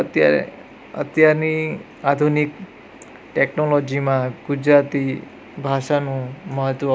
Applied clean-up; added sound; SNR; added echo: none; none; none; none.